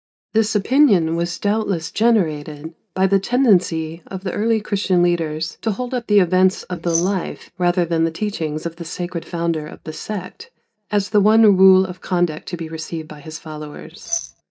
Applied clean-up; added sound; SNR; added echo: neural mask model DeepFilterNet 3.